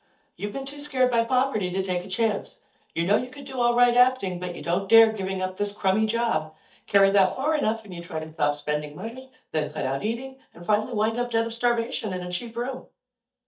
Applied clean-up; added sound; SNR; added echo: neural mask model DeepFilterNet 3.